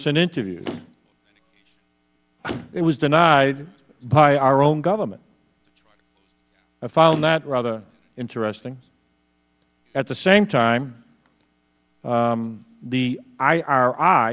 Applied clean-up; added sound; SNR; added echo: none; Motor vehicle (road); 16 dB; none.